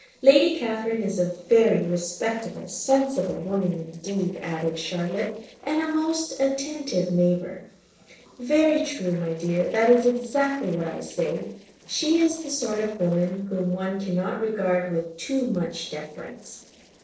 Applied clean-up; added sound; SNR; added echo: neural separator model SepFormer DNS4.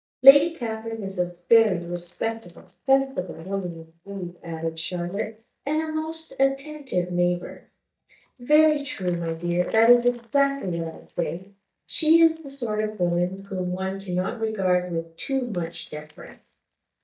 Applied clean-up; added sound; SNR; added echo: neural mask model DeepFilterNet 3.